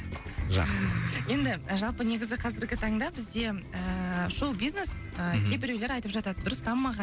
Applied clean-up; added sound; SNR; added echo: none; none; none; none.